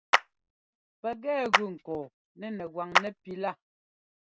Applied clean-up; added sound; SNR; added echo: none; Clapping; -4 dB; none.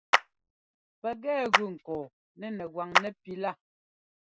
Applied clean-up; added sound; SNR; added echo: classical method Wiener filter.